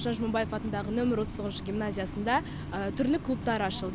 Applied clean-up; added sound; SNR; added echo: none; none; none; none.